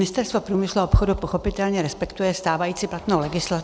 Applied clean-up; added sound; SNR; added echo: none; none; none; none.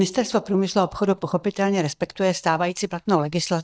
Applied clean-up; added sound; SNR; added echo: neural mask model DeepFilterNet 3.